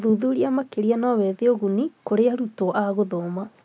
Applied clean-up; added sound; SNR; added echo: none; none; none; none.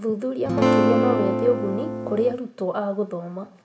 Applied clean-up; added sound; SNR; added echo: none; Acoustic guitar / Strum; -3 dB; reverberation time 0.4 s.